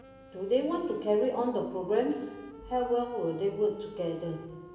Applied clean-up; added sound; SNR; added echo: none; Wind instrument, woodwind instrument; 20 dB; reverberation time 1.2 s.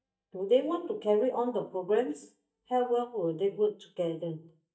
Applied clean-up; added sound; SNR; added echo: neural mask model DeepFilterNet 3.